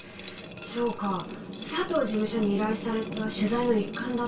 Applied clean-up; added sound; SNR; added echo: none; Liquid; 20 dB; reverberation time 0.2 s.